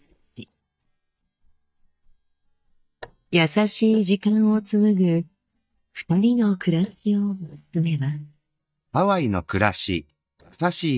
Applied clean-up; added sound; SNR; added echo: neural mask model DeepFilterNet 3.